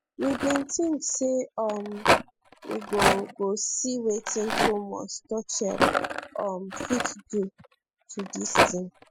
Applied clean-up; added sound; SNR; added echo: classical method spectral subtraction.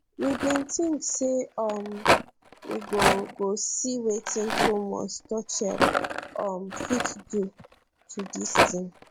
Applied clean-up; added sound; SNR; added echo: none; Rattle; 0 dB; none.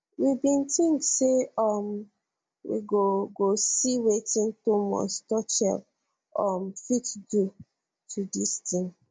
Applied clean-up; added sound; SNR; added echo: none; none; none; none.